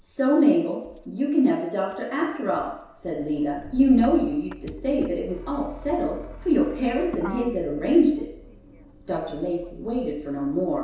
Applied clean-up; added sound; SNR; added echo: none; Motor vehicle (road); 17 dB; reverberation time 0.7 s.